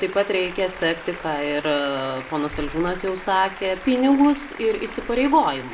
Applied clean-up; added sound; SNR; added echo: none; Applause; 16 dB; reverberation time 0.7 s.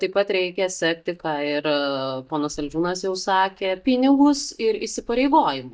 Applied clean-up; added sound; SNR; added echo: neural mask model DeepFilterNet 3.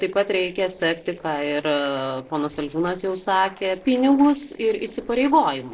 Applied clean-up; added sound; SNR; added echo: neural separator model SepFormer DNS4.